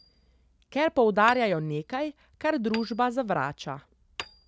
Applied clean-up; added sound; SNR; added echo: none; Hammer; 19 dB; none.